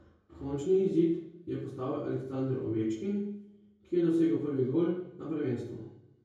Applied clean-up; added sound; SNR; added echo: none; none; none; reverberation time 0.6 s.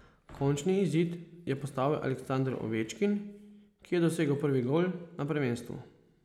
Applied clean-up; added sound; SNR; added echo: none; none; none; none.